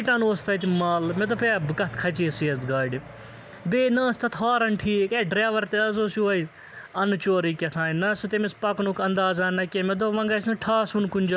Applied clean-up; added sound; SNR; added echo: none; none; none; none.